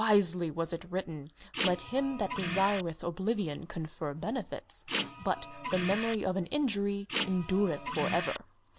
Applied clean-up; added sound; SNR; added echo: none; Printer; 4 dB; none.